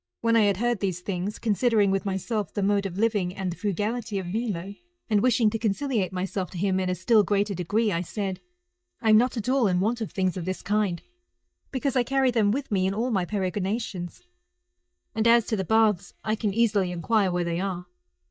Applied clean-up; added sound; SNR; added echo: neural mask model DeepFilterNet 3.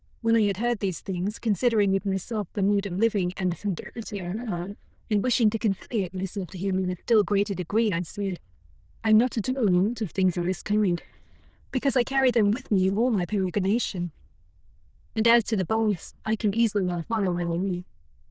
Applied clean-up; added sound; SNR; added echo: neural diffusion model UNIVERSE++.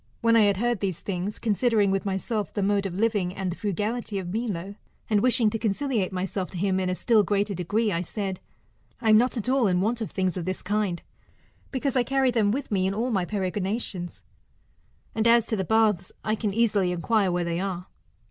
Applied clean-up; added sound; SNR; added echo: none; none; none; none.